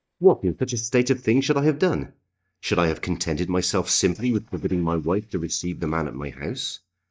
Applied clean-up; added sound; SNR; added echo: neural mask model DeepFilterNet 3.